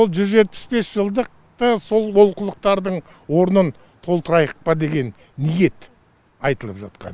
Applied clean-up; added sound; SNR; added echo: none; none; none; none.